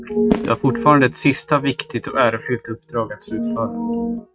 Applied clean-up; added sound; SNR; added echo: neural mask model RNNoise.